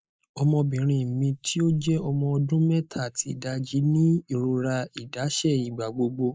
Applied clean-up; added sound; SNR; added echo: neural mask model Resemble Enhance denoiser.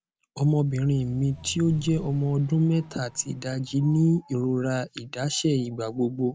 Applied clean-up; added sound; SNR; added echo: none; Vehicle; 19 dB; none.